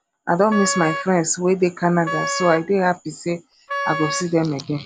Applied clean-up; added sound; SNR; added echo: none; Wind instrument, woodwind instrument; 8 dB; none.